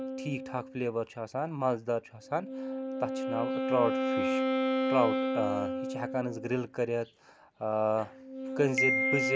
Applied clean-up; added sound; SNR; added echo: none; Wind instrument, woodwind instrument; 2 dB; none.